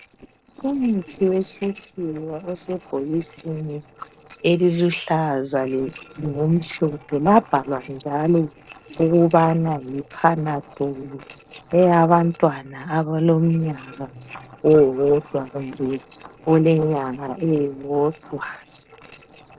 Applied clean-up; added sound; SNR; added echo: neural separator model SepFormer DNS4.